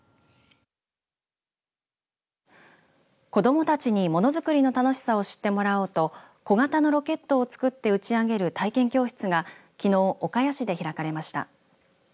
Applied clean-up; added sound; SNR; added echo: none; none; none; none.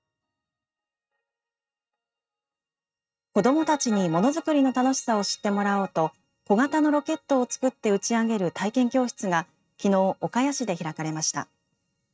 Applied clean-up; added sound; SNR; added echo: neural mask model RNNoise.